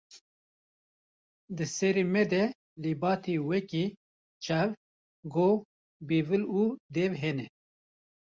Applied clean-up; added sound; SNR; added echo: none; none; none; none.